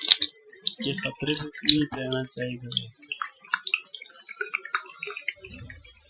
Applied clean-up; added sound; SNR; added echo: classical method Wiener filter.